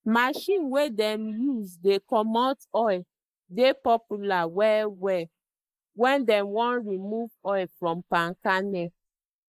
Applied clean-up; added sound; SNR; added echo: neural mask model Resemble Enhance denoiser.